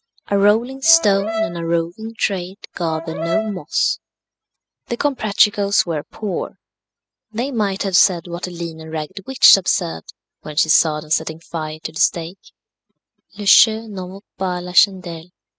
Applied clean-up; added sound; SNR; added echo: classical method spectral subtraction.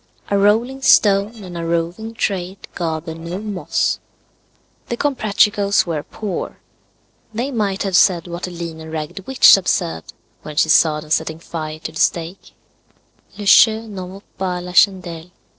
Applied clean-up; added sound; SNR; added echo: neural separator model SepFormer DNS4.